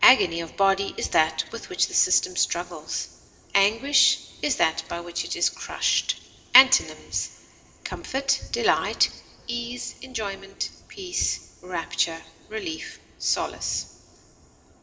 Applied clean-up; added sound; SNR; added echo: none; none; none; reverberation time 2.8 s.